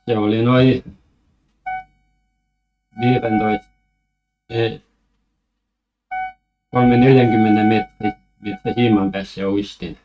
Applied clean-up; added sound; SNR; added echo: neural mask model RNNoise.